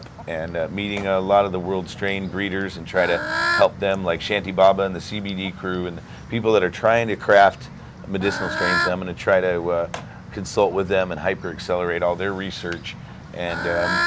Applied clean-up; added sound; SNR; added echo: none; Bird / Fowl; 9 dB; none.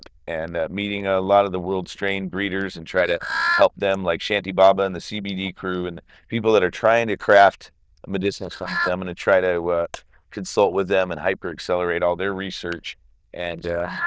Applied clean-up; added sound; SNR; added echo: neural diffusion model UNIVERSE++.